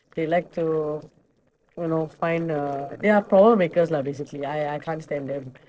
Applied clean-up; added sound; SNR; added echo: neural separator model SepFormer DNS4.